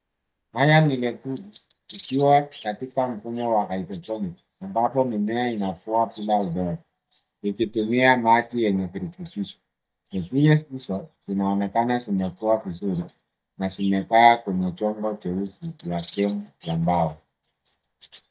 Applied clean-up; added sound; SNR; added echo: neural mask model DeepFilterNet 3.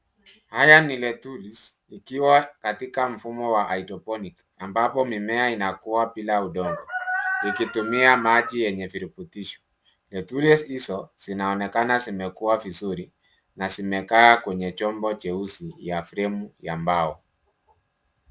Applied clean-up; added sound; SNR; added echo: none; none; none; none.